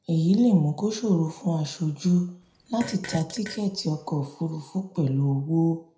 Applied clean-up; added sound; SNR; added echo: none; Fart; 17 dB; reverberation time 0.5 s.